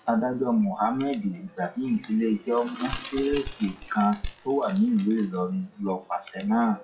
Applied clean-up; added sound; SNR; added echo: classical method WPE with log-MMSE.